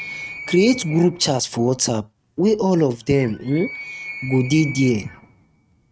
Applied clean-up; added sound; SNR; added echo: neural mask model RNNoise.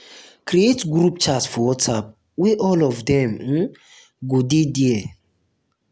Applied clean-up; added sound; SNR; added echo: none; none; none; none.